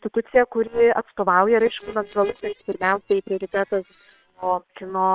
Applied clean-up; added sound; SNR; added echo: neural separator model SepFormer WHAM!.